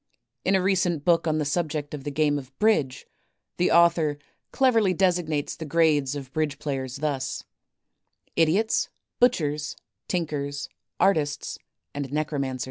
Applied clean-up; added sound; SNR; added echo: none; none; none; none.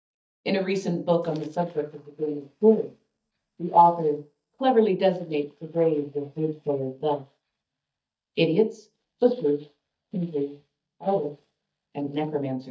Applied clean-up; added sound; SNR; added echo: neural mask model DeepFilterNet 3.